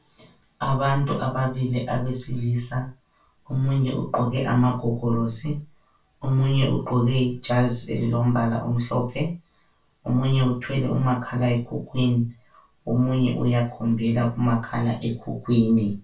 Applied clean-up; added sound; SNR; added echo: none; none; none; reverberation time 0.2 s.